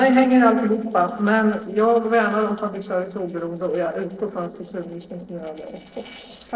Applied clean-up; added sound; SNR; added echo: neural separator model SepFormer DNS4.